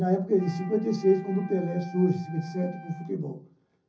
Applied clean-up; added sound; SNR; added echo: none; Wind instrument, woodwind instrument; 18 dB; reverberation time 0.5 s.